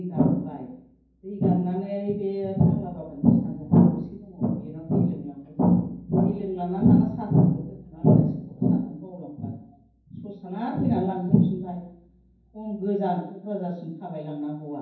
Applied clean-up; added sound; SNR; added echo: none; none; none; reverberation time 0.9 s.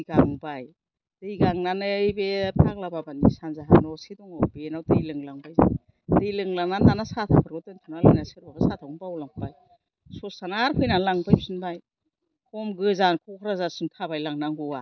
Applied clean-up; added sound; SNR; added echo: none; none; none; none.